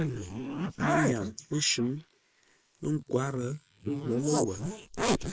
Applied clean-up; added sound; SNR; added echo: neural mask model Resemble Enhance denoiser.